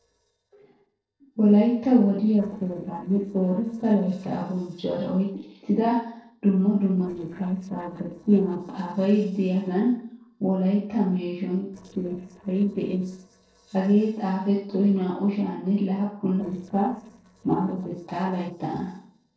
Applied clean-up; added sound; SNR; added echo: neural separator model SepFormer DNS4.